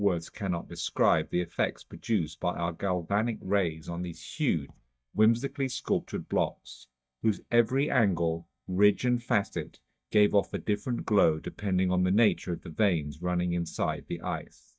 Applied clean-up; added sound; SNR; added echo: neural mask model DeepFilterNet 3.